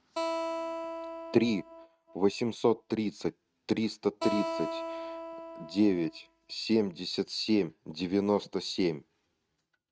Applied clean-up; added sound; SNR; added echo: neural mask model RNNoise.